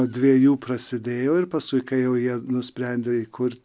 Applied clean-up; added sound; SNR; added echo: none; none; none; none.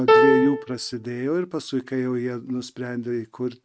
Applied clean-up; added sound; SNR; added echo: neural mask model RNNoise.